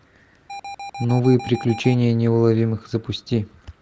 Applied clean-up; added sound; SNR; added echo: none; Alarm; 13 dB; none.